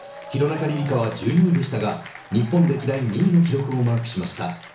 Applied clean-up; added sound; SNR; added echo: none; Applause / Cheering; 18 dB; reverberation time 0.7 s.